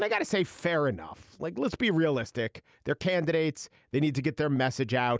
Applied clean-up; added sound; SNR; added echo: none; none; none; none.